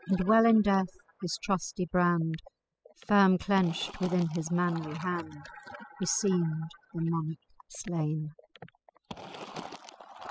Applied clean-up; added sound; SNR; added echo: classical method spectral subtraction.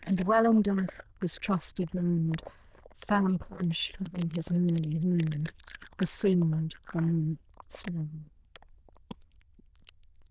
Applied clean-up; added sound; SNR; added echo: neural diffusion model UNIVERSE++.